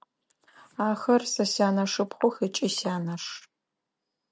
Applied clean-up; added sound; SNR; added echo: none; none; none; none.